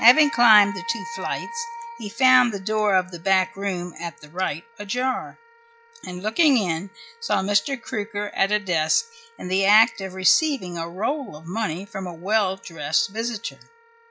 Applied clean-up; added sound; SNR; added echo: classical method log-MMSE.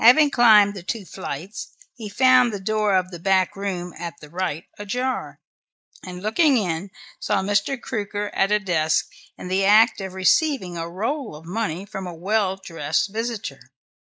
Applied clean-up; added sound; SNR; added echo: neural mask model Resemble Enhance denoiser.